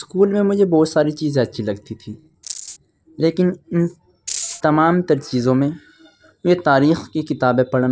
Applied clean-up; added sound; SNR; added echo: neural separator model SepFormer DNS4.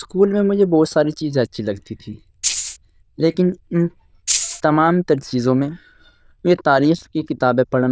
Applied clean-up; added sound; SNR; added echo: neural diffusion model UNIVERSE++.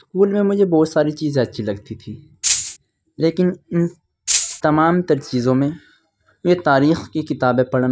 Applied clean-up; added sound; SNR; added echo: neural mask model DeepFilterNet 3.